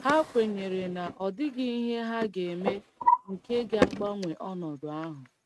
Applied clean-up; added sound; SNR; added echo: neural mask model RNNoise.